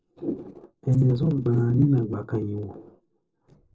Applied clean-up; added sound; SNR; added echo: neural separator model SepFormer DNS4.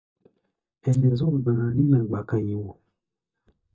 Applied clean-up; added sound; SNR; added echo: neural mask model DeepFilterNet 3.